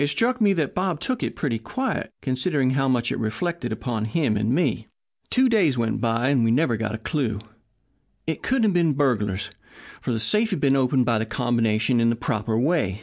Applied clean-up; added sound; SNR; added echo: none; none; none; none.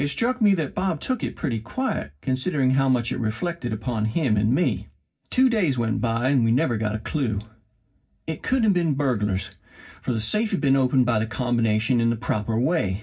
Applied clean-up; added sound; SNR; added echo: none; none; none; reverberation time 0.4 s.